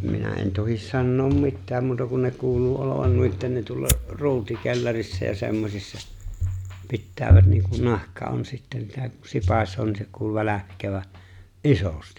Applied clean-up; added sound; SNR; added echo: none; Fire; 11 dB; none.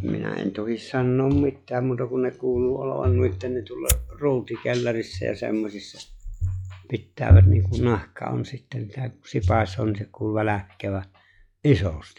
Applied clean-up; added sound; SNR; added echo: classical method log-MMSE.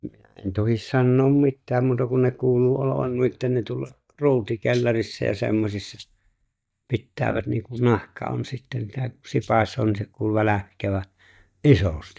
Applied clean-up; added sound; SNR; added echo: neural mask model DeepFilterNet 3.